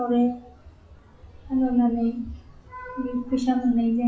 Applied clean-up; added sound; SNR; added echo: classical method WPE with log-MMSE.